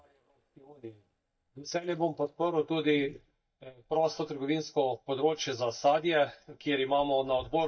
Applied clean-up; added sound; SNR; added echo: neural mask model DeepFilterNet 3.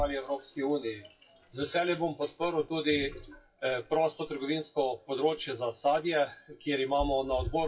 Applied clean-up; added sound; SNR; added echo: classical method WPE with log-MMSE.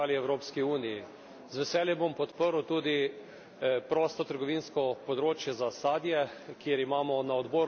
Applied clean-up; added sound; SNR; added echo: none; none; none; none.